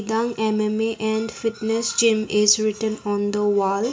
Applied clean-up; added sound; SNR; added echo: none; none; none; reverberation time 0.4 s.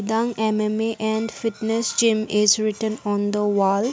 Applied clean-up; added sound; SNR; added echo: none; none; none; none.